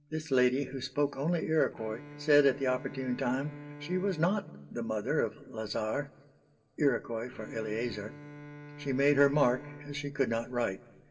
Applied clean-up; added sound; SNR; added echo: none; Bowed string instrument; 18 dB; reverberation time 0.3 s.